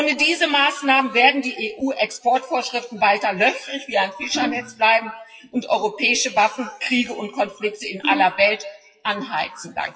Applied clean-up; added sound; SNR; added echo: classical method WPE with log-MMSE.